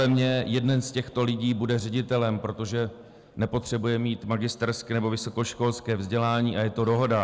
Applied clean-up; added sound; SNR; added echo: none; none; none; none.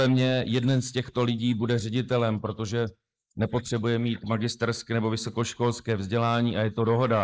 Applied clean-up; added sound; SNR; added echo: neural mask model Resemble Enhance denoiser.